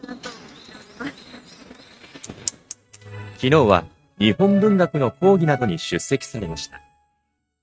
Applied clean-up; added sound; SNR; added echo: neural mask model RNNoise.